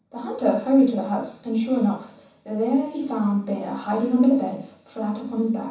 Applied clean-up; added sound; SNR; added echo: none; none; none; reverberation time 0.7 s.